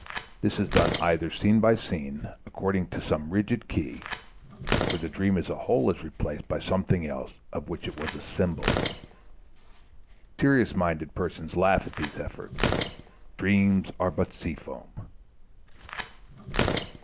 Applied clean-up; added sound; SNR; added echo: none; Tearing; 5 dB; none.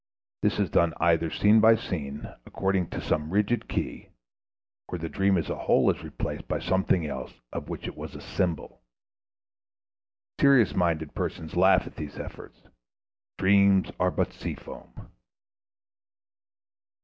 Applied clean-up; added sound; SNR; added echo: none; none; none; none.